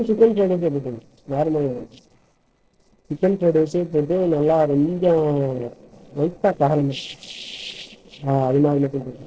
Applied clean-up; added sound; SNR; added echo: neural separator model SepFormer DNS4.